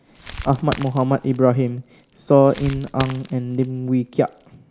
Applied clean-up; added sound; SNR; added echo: none; Crackle; 17 dB; none.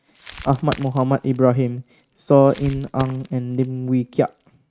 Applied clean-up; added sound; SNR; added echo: neural mask model RNNoise.